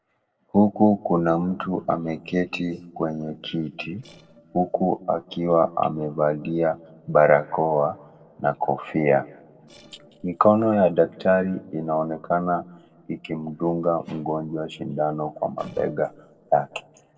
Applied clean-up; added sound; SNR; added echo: neural separator model SepFormer DNS4.